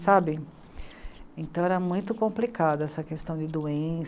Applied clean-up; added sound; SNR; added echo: none; Chewing, mastication; 20 dB; none.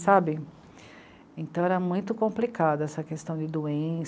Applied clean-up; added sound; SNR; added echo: none; none; none; none.